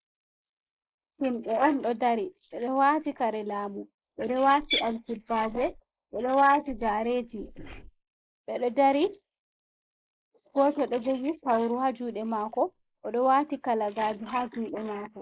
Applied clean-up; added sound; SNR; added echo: neural mask model Resemble Enhance denoiser.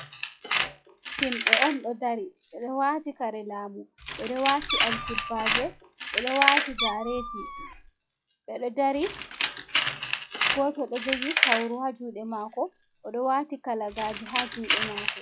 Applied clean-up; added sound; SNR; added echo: classical method log-MMSE.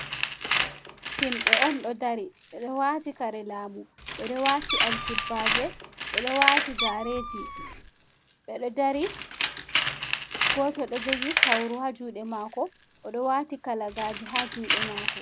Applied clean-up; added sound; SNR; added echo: none; Meow + Tools; -1 dB; none.